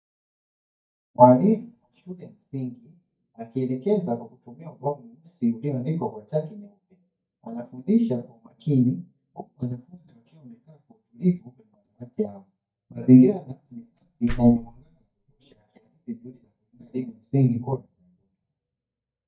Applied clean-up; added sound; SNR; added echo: neural mask model DeepFilterNet 3.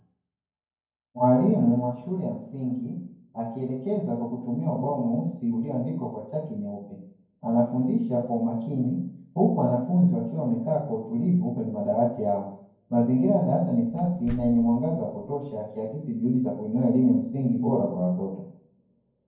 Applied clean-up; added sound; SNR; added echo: none; Slam; 16 dB; reverberation time 0.9 s.